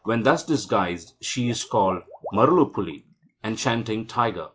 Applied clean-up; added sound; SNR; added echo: classical method log-MMSE.